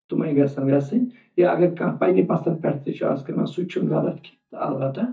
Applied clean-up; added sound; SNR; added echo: neural mask model DeepFilterNet 3.